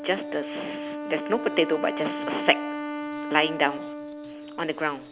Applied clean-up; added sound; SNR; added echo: none; Wind instrument, woodwind instrument; 6 dB; none.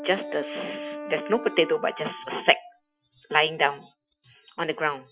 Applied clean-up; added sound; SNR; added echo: classical method Wiener filter.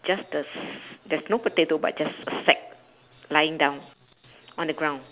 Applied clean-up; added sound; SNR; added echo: none; none; none; none.